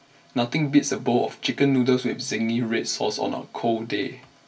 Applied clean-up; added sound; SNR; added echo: none; none; none; reverberation time 0.2 s.